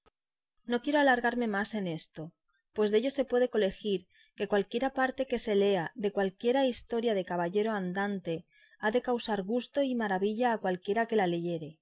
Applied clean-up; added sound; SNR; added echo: none; none; none; none.